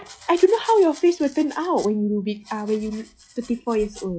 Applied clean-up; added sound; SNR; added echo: classical method log-MMSE.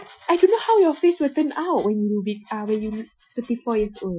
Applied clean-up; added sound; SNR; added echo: classical method Wiener filter.